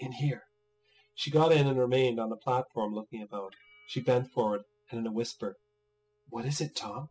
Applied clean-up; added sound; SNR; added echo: classical method spectral subtraction.